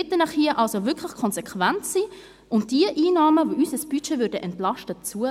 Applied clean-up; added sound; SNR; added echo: none; none; none; none.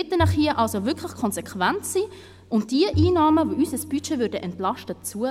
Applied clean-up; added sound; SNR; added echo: none; Bowed string instrument; 8 dB; none.